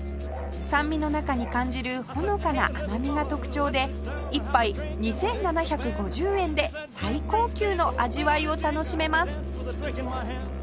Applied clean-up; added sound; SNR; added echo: none; Musical instrument; 5 dB; none.